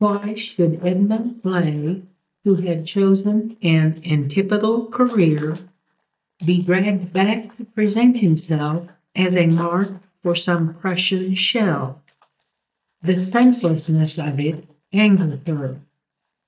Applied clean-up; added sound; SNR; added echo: neural mask model DeepFilterNet 3.